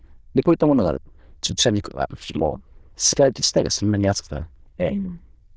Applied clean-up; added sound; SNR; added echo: neural diffusion model UNIVERSE++.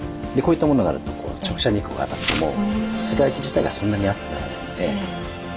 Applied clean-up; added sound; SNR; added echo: none; Guitar + Insect; 12 dB; none.